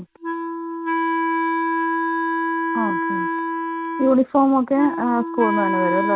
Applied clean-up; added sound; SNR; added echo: none; Wind instrument, woodwind instrument; 0 dB; none.